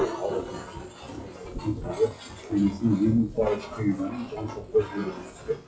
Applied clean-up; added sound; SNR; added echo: classical method WPE with log-MMSE.